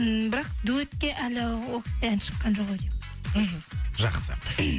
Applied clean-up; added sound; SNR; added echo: none; none; none; none.